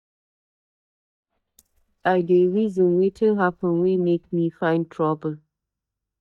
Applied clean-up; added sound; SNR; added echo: neural mask model DeepFilterNet 3.